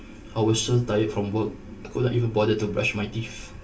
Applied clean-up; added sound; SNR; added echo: none; none; none; reverberation time 0.2 s.